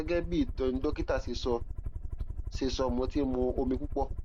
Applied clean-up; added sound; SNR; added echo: none; Aircraft; 3 dB; none.